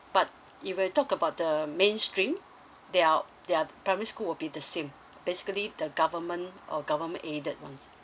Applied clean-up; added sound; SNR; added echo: none; none; none; none.